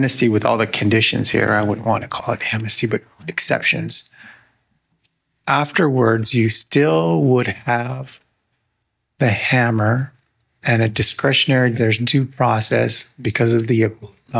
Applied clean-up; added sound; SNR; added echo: neural mask model DeepFilterNet 3.